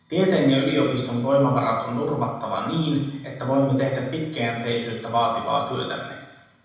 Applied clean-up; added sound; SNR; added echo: none; none; none; reverberation time 1.1 s.